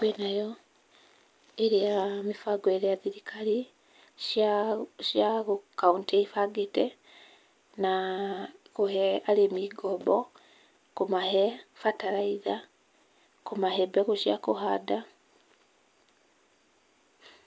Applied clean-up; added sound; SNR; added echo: none; none; none; none.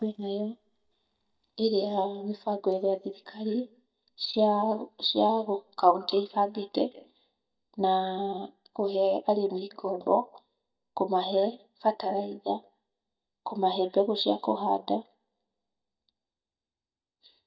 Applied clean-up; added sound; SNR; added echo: neural mask model DeepFilterNet 3.